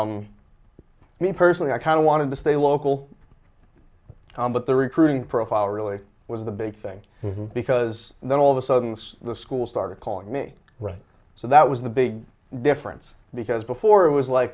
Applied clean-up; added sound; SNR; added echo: none; none; none; none.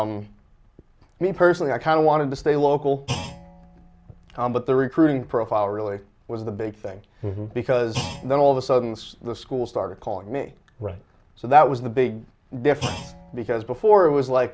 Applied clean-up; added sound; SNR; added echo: none; Thump, thud; 17 dB; none.